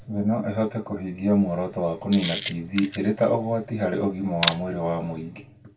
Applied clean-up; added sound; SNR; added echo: none; Camera; 8 dB; reverberation time 0.1 s.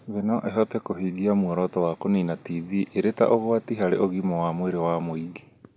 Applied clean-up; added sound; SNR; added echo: none; none; none; none.